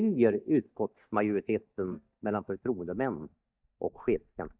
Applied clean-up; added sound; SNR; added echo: neural mask model DeepFilterNet 3.